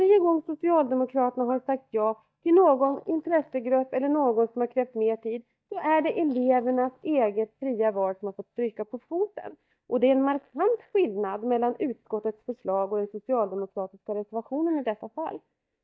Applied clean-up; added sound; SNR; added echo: neural mask model DeepFilterNet 3.